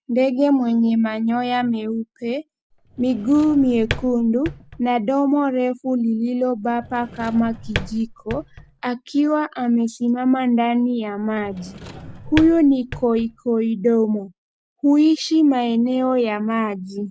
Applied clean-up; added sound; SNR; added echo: none; Drawer open or close; 13 dB; none.